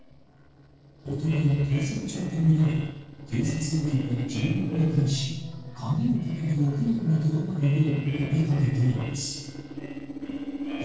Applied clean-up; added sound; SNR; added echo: neural separator model SepFormer DNS4.